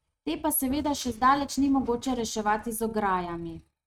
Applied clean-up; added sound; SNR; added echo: neural mask model RNNoise.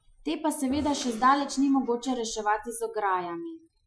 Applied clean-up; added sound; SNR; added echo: classical method Wiener filter.